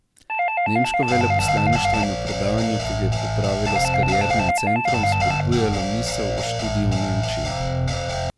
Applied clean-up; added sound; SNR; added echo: none; Doorbell + Guitar; -5 dB; none.